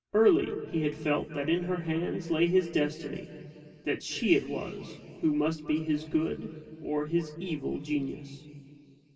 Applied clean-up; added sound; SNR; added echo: none; none; none; reverberation time 3.0 s.